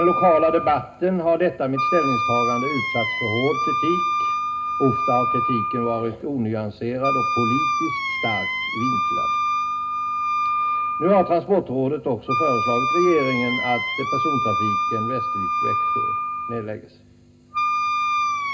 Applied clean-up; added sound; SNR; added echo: none; Wind instrument, woodwind instrument; 0 dB; reverberation time 0.2 s.